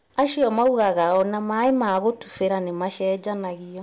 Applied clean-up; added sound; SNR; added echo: none; none; none; none.